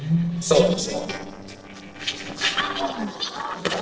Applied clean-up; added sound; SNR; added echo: neural separator model SepFormer DNS4.